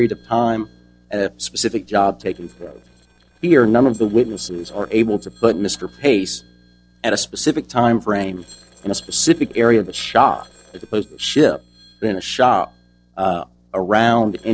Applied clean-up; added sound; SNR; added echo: neural separator model SepFormer DNS4.